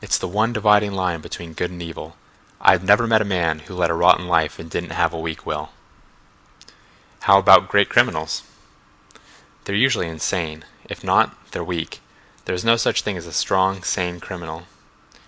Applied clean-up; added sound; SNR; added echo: none; none; none; none.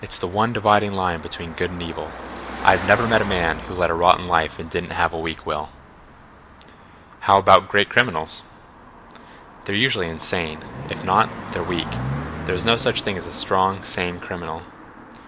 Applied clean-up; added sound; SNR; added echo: none; Car passing by; 12 dB; none.